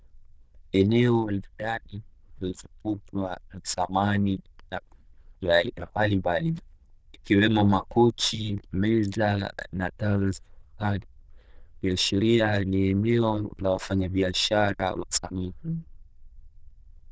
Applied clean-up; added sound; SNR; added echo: neural diffusion model UNIVERSE++.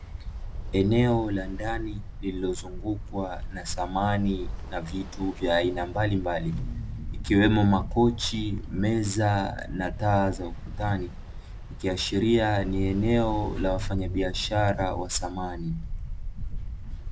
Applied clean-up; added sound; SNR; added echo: none; Ocean; 7 dB; none.